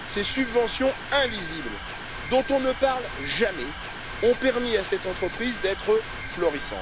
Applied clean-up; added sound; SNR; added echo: none; Mechanisms; 8 dB; none.